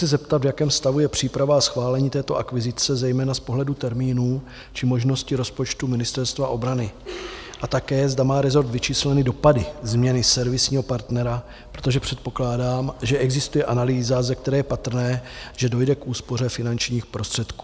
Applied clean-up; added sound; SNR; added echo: none; none; none; none.